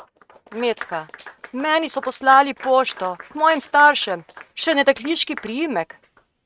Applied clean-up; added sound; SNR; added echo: neural mask model RNNoise.